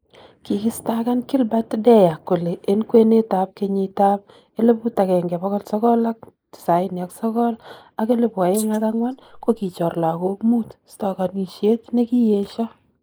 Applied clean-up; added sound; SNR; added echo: neural mask model Resemble Enhance denoiser.